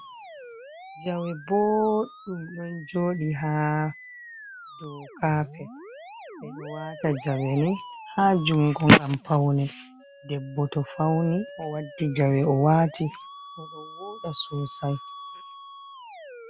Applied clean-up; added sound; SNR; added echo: none; Musical instrument; 17 dB; none.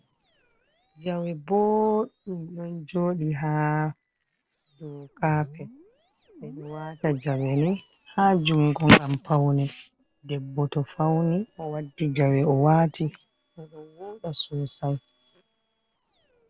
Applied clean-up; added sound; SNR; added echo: neural separator model SepFormer DNS4.